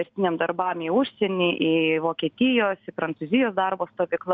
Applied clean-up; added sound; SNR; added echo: none; none; none; none.